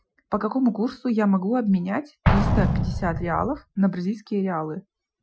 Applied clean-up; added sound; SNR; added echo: classical method Wiener filter.